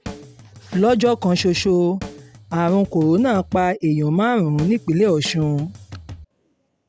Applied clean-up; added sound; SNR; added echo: none; Drum kit; 17 dB; none.